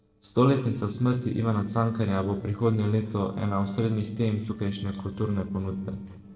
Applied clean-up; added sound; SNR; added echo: neural separator model SepFormer DNS4.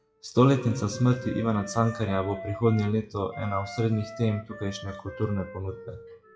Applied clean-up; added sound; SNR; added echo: classical method WPE with log-MMSE.